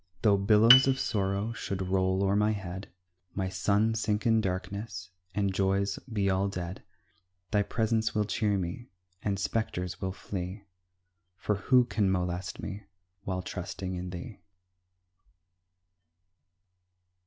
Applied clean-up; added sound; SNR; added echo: none; Piano; 1 dB; none.